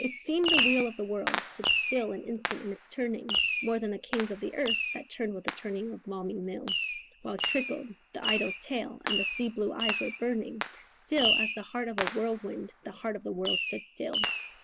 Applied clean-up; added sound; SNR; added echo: none; Fireworks; 0 dB; none.